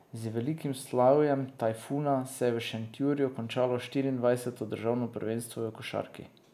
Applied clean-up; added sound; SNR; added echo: none; none; none; none.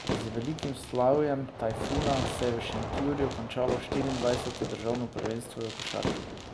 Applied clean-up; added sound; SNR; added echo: none; Fireworks; 3 dB; none.